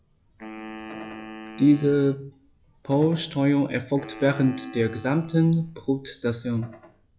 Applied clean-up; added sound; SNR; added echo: classical method log-MMSE.